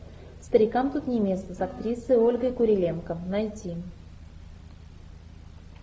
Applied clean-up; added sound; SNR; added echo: none; none; none; none.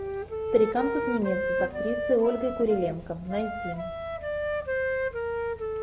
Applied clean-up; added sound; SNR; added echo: none; Wind instrument, woodwind instrument; 1 dB; none.